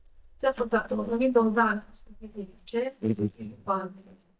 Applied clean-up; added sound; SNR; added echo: neural mask model DeepFilterNet 3.